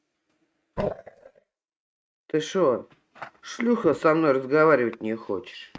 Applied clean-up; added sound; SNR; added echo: neural mask model RNNoise.